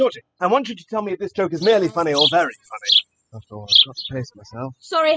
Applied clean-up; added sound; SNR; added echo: classical method spectral subtraction.